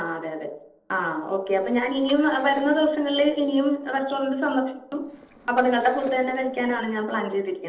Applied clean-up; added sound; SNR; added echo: neural separator model SepFormer DNS4.